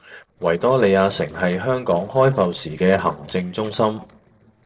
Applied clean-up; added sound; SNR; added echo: neural separator model SepFormer DNS4.